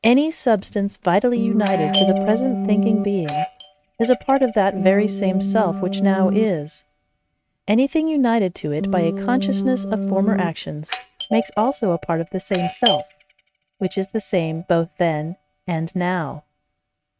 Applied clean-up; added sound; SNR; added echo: neural mask model RNNoise.